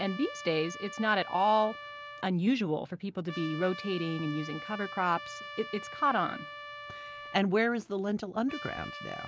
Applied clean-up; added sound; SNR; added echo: none; Trumpet; 13 dB; none.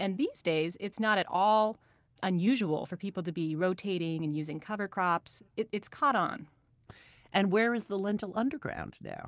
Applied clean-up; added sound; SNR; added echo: none; none; none; none.